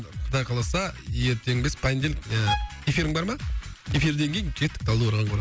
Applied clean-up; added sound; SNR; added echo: none; Bowed string instrument; 10 dB; none.